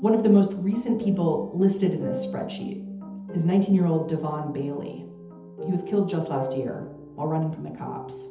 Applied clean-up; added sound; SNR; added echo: none; Wind instrument, woodwind instrument; 9 dB; reverberation time 0.8 s.